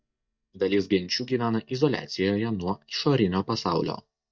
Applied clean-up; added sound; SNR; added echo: neural mask model DeepFilterNet 3.